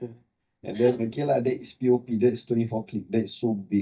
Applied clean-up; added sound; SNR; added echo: neural mask model DeepFilterNet 3.